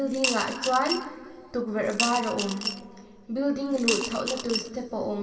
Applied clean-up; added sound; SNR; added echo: none; Coin (dropping) / Glass; 4 dB; reverberation time 2.5 s.